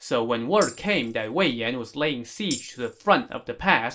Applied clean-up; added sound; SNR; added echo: none; Tambourine; 16 dB; reverberation time 0.2 s.